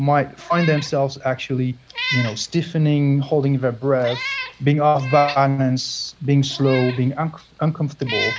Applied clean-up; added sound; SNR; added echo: none; Meow; 12 dB; none.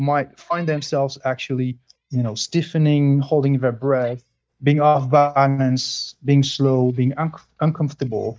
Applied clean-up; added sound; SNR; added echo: neural mask model DeepFilterNet 3.